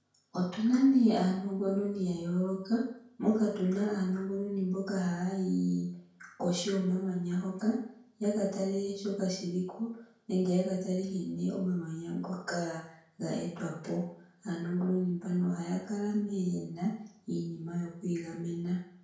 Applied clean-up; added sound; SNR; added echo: none; none; none; reverberation time 0.5 s.